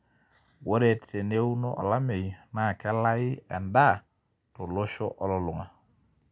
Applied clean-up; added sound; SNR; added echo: none; none; none; none.